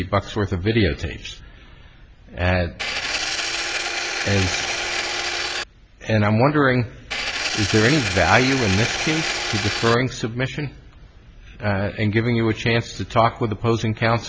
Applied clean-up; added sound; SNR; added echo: none; Engine; 3 dB; none.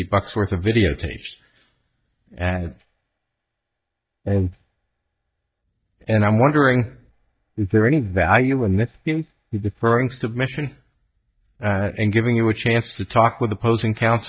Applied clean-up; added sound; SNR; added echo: neural mask model DeepFilterNet 3.